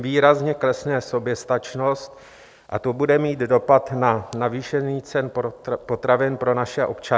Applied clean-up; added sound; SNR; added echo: none; none; none; none.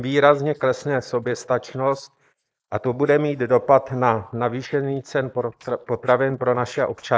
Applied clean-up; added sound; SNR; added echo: neural mask model Resemble Enhance denoiser.